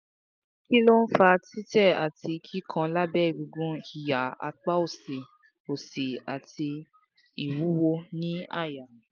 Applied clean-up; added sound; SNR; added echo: none; none; none; none.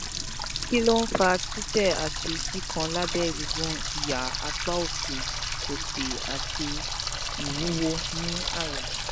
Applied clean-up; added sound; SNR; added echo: none; Water tap, faucet; 0 dB; none.